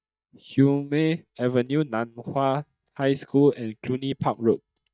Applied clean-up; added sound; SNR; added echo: neural mask model DeepFilterNet 3.